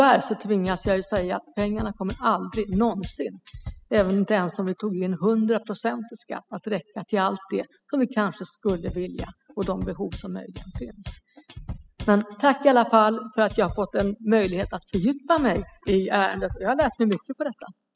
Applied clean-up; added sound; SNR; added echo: classical method spectral subtraction.